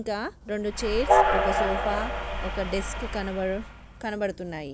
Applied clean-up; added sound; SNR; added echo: none; Train; -4 dB; none.